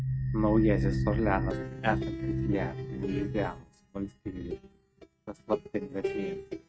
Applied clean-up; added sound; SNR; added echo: neural mask model RNNoise.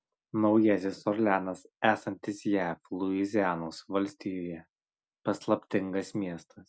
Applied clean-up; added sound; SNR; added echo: none; none; none; none.